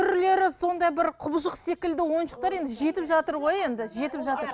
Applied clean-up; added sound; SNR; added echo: none; none; none; none.